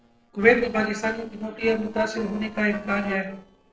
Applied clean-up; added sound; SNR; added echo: neural separator model SepFormer DNS4.